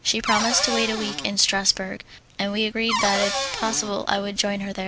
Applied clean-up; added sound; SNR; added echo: none; Cupboard open or close / Door; 3 dB; none.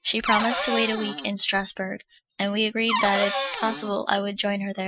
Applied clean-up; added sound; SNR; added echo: classical method Wiener filter.